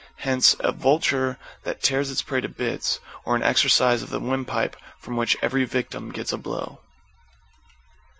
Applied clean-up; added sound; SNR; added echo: none; none; none; none.